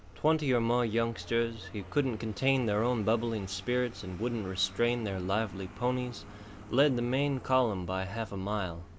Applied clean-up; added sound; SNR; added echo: none; Vehicle; 18 dB; none.